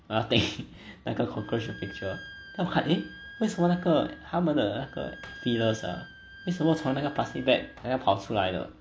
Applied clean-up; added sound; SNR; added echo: none; Wind instrument, woodwind instrument; 18 dB; none.